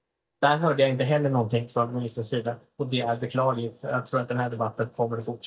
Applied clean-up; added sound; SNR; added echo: neural mask model DeepFilterNet 3.